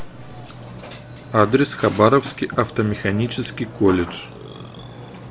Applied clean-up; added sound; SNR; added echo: none; Burping, eructation; 15 dB; none.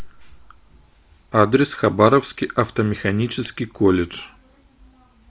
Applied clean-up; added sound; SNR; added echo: none; none; none; none.